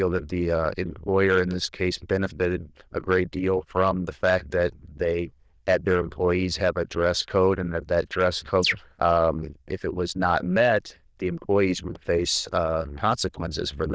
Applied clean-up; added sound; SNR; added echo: neural diffusion model UNIVERSE++.